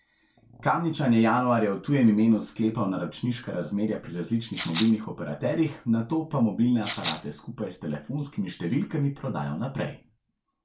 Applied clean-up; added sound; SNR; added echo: none; Rattle (instrument); 8 dB; none.